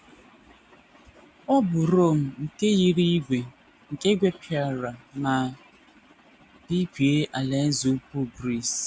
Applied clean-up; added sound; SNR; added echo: none; none; none; none.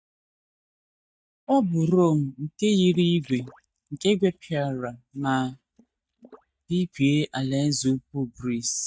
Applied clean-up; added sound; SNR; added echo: neural mask model DeepFilterNet 3.